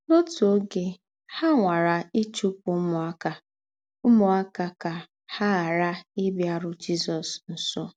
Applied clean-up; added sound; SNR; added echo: none; none; none; none.